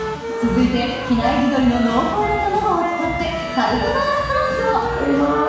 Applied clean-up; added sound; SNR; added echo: none; Wind instrument, woodwind instrument; 7 dB; reverberation time 1.1 s.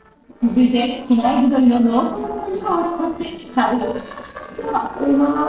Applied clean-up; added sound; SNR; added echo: neural separator model SepFormer DNS4.